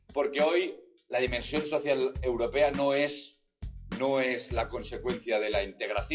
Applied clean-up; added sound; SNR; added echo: classical method WPE with log-MMSE.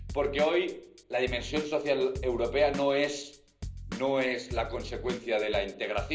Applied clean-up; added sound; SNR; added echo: none; Drum / Drum kit; 11 dB; reverberation time 0.5 s.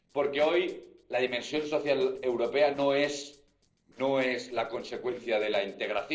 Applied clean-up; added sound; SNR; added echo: neural separator model SepFormer DNS4.